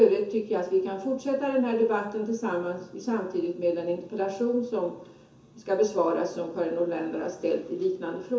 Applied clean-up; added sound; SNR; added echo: none; none; none; reverberation time 0.7 s.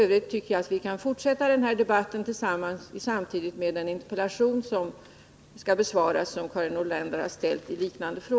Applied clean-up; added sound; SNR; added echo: none; none; none; none.